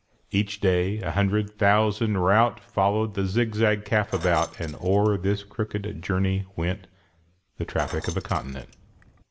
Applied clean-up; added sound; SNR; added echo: none; Keys jangling; 18 dB; reverberation time 0.5 s.